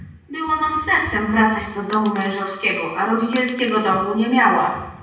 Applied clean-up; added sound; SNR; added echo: none; Crushing; 18 dB; reverberation time 0.9 s.